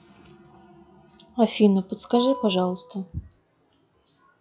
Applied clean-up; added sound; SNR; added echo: classical method log-MMSE.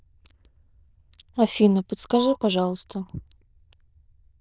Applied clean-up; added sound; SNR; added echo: neural diffusion model UNIVERSE++.